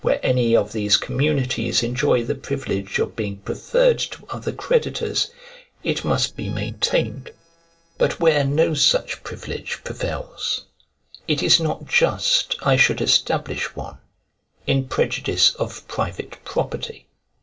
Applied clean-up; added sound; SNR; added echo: neural separator model SepFormer DNS4.